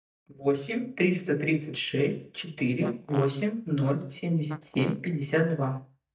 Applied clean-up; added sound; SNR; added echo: neural mask model DeepFilterNet 3.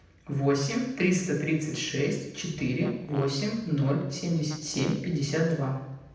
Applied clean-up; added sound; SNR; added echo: none; Fart; 19 dB; reverberation time 0.8 s.